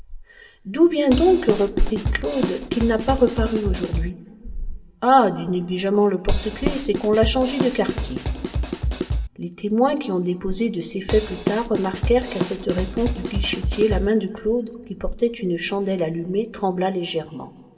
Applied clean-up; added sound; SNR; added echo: none; Drum kit; 4 dB; reverberation time 2.3 s.